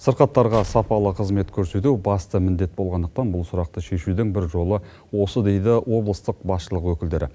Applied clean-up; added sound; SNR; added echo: none; Explosion; 17 dB; none.